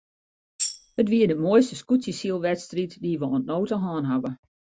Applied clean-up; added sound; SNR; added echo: none; Tambourine; 9 dB; none.